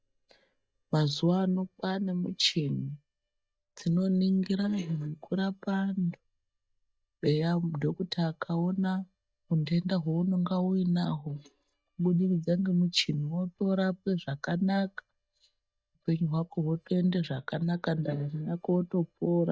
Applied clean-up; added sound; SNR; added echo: neural mask model DeepFilterNet 3.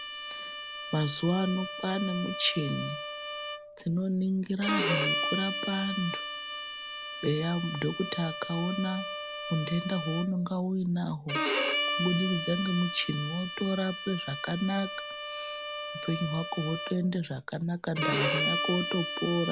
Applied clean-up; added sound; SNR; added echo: none; Bowed string instrument; 3 dB; none.